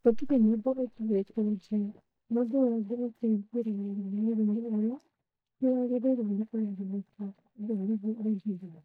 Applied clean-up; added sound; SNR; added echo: neural mask model DeepFilterNet 3.